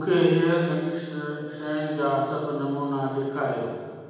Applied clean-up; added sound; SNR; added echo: none; none; none; reverberation time 1.0 s.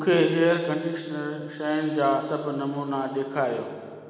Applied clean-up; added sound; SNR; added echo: none; none; none; none.